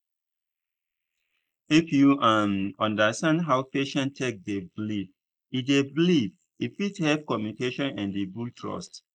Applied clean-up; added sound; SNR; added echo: neural mask model Resemble Enhance denoiser.